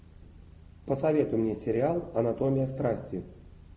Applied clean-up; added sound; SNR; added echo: none; none; none; none.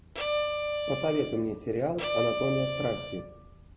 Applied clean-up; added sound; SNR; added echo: none; Bowed string instrument; 1 dB; none.